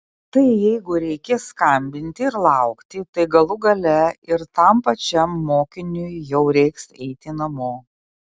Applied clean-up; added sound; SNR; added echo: none; none; none; none.